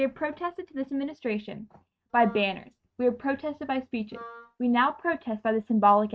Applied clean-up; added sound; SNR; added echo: neural mask model RNNoise.